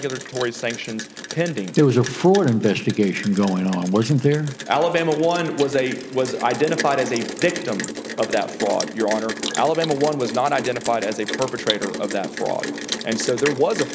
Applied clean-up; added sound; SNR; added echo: none; Rain; 10 dB; none.